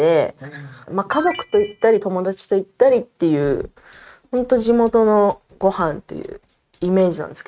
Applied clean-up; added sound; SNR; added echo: neural mask model RNNoise.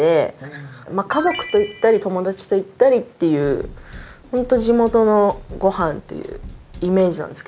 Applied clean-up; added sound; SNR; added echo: none; Drum kit; 18 dB; none.